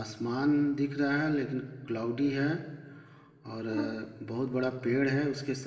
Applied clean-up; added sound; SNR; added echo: none; Brass instrument; 9 dB; reverberation time 2.9 s.